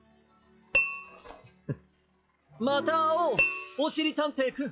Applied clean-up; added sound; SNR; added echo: classical method log-MMSE.